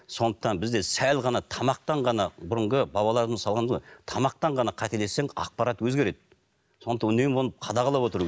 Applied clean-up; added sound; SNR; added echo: none; none; none; none.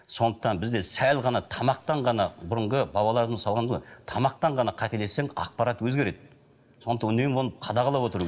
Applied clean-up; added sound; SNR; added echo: none; none; none; reverberation time 0.8 s.